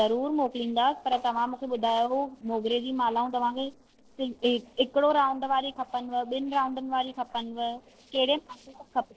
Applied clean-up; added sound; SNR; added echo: neural separator model SepFormer DNS4.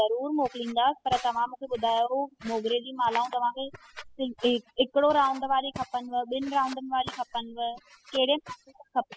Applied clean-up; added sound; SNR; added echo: classical method spectral subtraction.